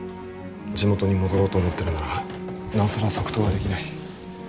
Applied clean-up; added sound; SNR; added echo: none; none; none; none.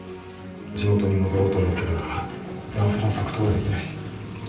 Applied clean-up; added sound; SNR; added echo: none; Motor vehicle (road); 17 dB; reverberation time 0.6 s.